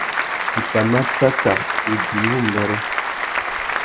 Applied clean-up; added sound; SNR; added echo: none; Applause; 0 dB; none.